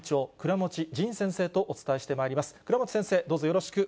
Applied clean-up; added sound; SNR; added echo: none; none; none; none.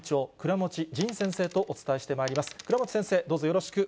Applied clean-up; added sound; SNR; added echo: none; Coin (dropping); 18 dB; none.